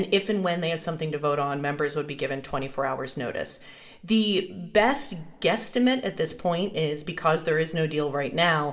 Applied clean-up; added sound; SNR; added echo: none; none; none; reverberation time 1.6 s.